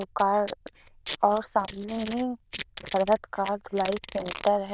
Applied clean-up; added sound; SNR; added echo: neural diffusion model UNIVERSE++.